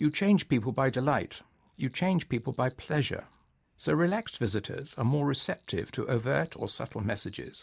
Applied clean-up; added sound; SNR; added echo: neural mask model Resemble Enhance denoiser.